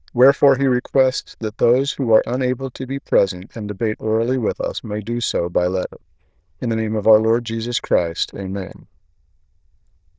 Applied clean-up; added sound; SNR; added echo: neural diffusion model UNIVERSE++.